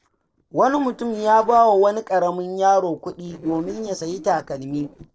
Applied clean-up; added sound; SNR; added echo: neural separator model SepFormer DNS4.